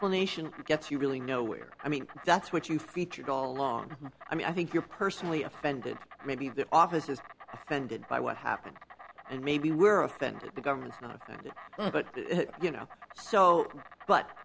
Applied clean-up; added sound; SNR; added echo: none; Insect; 19 dB; none.